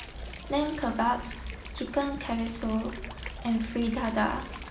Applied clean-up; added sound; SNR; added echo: none; Water; 15 dB; none.